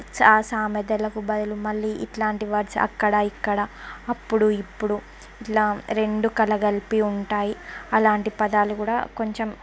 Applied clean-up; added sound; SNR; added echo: none; none; none; none.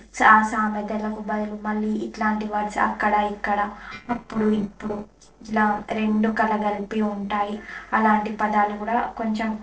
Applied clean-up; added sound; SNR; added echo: neural separator model SepFormer DNS4.